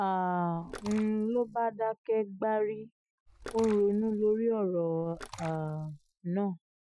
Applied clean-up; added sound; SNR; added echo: classical method Wiener filter.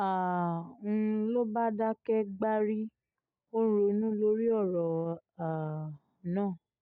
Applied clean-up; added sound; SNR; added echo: none; none; none; none.